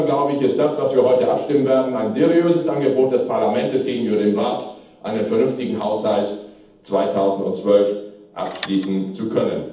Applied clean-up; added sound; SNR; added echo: none; Tools; 10 dB; reverberation time 0.8 s.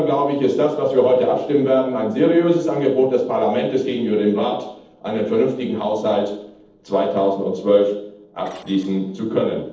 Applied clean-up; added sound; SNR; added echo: neural separator model SepFormer DNS4.